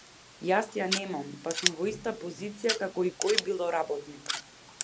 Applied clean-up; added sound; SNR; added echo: none; Scissors; 5 dB; none.